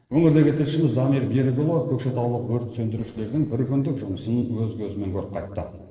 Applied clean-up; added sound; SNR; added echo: neural separator model SepFormer DNS4.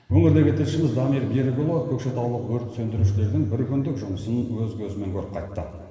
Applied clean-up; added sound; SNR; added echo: none; Bowed string instrument; 5 dB; reverberation time 2.5 s.